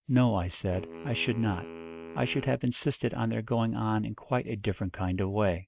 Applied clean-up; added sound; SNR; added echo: neural mask model RNNoise.